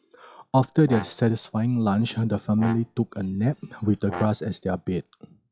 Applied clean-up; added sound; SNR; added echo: classical method log-MMSE.